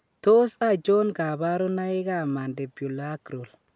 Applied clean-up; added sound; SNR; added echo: none; none; none; none.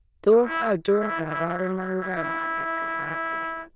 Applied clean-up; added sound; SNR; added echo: neural diffusion model UNIVERSE++.